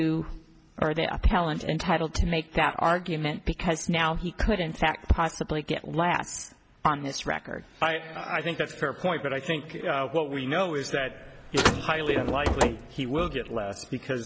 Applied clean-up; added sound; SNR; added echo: none; Car; 2 dB; none.